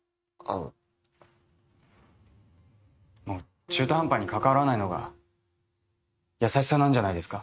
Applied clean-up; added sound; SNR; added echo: neural mask model RNNoise.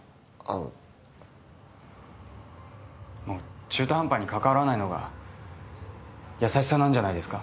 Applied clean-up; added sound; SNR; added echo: none; none; none; none.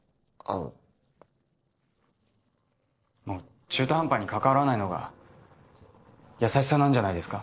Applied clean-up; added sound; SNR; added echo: neural separator model SepFormer DNS4.